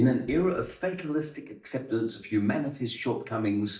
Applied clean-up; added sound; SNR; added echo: neural mask model DeepFilterNet 3.